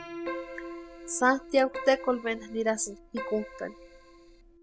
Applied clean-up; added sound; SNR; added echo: none; Keyboard (musical) + Piano; 11 dB; none.